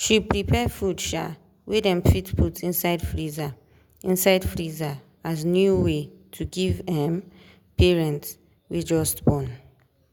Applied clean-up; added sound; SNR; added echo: none; none; none; none.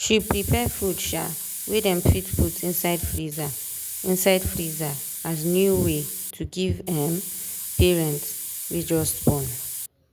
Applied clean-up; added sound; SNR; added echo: none; Hiss; 6 dB; none.